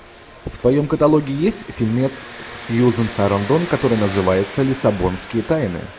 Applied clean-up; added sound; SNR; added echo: none; Engine; 15 dB; none.